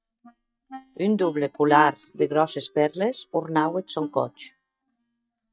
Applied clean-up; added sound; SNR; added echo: neural mask model DeepFilterNet 3.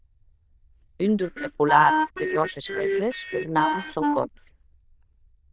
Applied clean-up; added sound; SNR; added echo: neural diffusion model UNIVERSE++.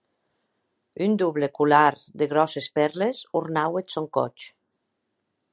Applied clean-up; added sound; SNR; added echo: none; none; none; none.